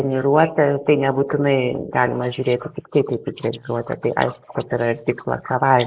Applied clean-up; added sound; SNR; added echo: neural mask model Resemble Enhance denoiser.